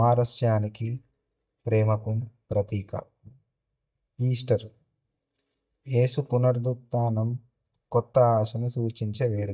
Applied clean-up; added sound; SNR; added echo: neural mask model DeepFilterNet 3.